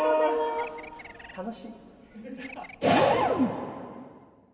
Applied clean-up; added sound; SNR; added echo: none; Bird; 18 dB; reverberation time 2.1 s.